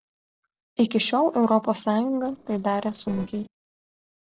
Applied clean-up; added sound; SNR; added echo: neural separator model SepFormer DNS4.